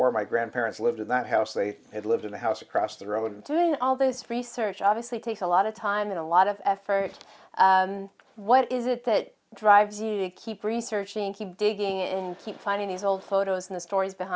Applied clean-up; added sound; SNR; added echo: none; none; none; none.